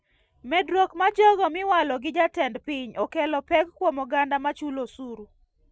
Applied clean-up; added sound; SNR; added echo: none; none; none; none.